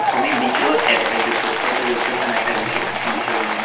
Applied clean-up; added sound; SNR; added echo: none; Applause / Crowd; -3 dB; reverberation time 0.3 s.